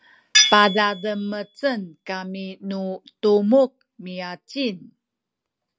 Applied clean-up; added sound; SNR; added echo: none; Tools; 3 dB; none.